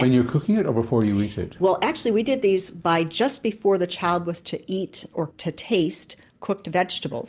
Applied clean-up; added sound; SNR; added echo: none; none; none; none.